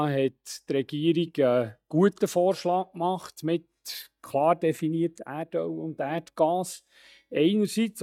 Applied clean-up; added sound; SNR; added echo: neural mask model DeepFilterNet 3.